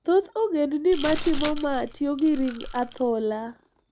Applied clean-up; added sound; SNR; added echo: none; Rattle / Rattle (instrument) + Glass; 4 dB; none.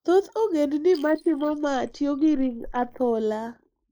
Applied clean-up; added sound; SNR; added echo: neural mask model Resemble Enhance denoiser.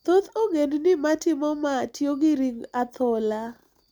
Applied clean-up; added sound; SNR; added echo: none; none; none; none.